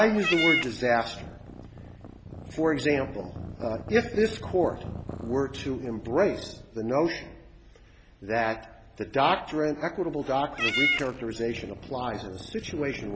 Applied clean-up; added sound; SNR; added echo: none; Meow / Purr; 7 dB; none.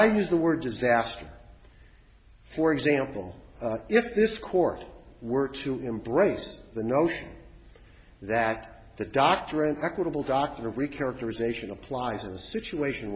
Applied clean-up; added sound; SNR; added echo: none; none; none; none.